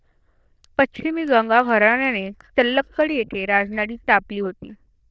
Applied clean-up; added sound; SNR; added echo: neural diffusion model UNIVERSE++.